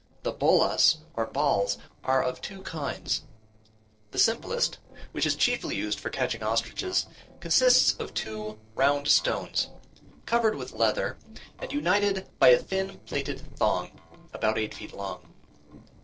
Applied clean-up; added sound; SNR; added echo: neural separator model SepFormer DNS4.